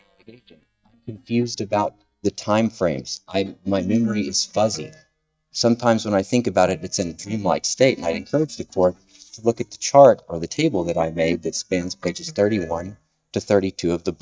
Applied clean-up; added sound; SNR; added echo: neural mask model DeepFilterNet 3.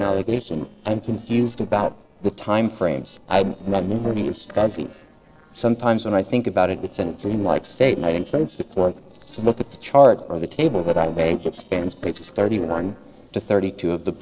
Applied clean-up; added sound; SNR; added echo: neural separator model SepFormer DNS4.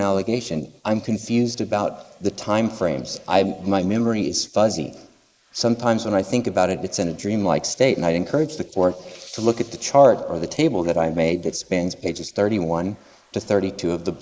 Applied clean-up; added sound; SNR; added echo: neural mask model Resemble Enhance denoiser.